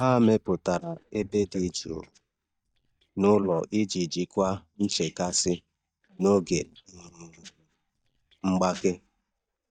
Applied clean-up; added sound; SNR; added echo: neural mask model DeepFilterNet 3.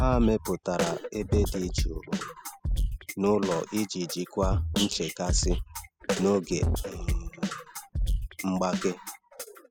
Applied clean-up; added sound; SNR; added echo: classical method spectral subtraction.